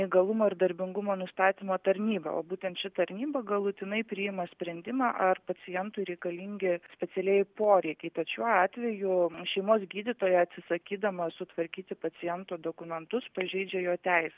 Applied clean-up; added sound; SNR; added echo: none; none; none; none.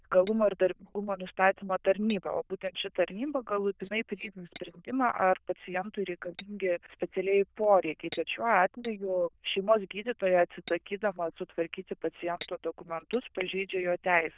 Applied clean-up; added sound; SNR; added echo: neural diffusion model UNIVERSE++.